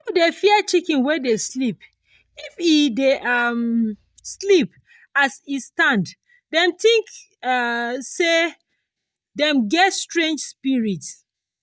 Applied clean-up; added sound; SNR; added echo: neural mask model DeepFilterNet 3.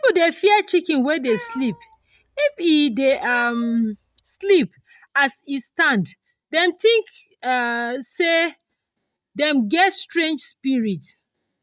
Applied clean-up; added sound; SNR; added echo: neural mask model RNNoise.